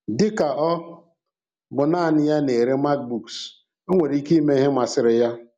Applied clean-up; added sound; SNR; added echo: none; none; none; none.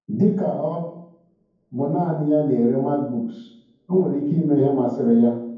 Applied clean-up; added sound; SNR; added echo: none; none; none; reverberation time 0.9 s.